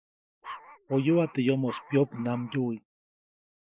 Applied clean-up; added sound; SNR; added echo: neural mask model Resemble Enhance denoiser.